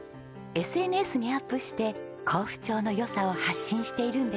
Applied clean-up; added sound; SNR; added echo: none; none; none; none.